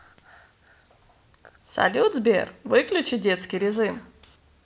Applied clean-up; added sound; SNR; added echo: none; none; none; none.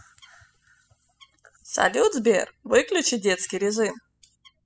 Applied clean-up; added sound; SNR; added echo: classical method spectral subtraction.